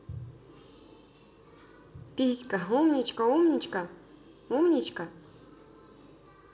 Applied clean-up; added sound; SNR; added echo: none; none; none; none.